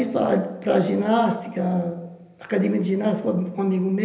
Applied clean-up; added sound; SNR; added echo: none; none; none; reverberation time 0.8 s.